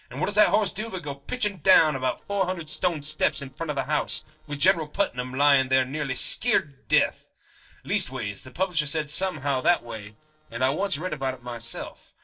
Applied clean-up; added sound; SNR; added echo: neural separator model SepFormer DNS4.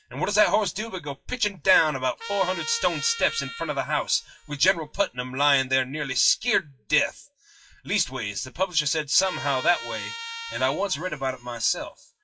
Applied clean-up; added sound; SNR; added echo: classical method WPE with log-MMSE.